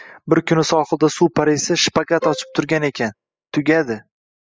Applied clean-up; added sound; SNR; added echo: classical method spectral subtraction.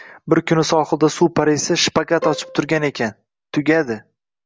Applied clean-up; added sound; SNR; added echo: none; Bowed string instrument; 11 dB; none.